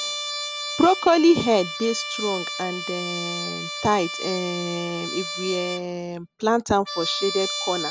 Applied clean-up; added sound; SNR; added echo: none; Trumpet; 7 dB; none.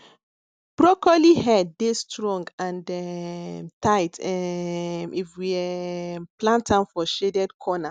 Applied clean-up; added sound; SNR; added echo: none; none; none; none.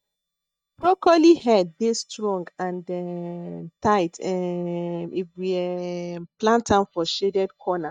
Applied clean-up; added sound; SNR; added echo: neural mask model DeepFilterNet 3.